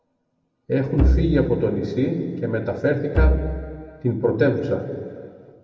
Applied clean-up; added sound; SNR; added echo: none; Bowed string instrument; -1 dB; reverberation time 2.3 s.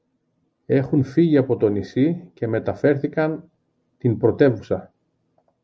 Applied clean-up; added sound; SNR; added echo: none; none; none; none.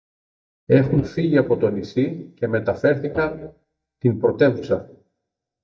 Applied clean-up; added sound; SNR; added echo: neural mask model DeepFilterNet 3.